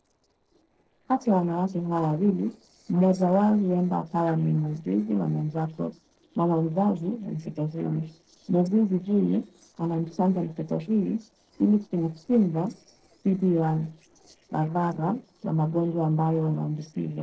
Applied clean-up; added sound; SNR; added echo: neural separator model SepFormer DNS4.